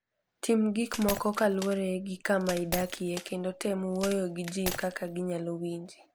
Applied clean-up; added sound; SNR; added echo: none; Shatter + Crack; 11 dB; none.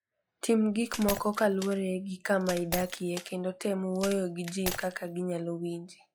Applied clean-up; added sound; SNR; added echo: classical method log-MMSE.